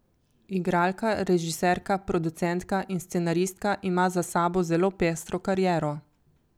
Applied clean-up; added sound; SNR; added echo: none; none; none; none.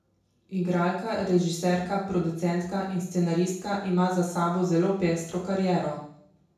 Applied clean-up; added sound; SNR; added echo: none; none; none; reverberation time 0.6 s.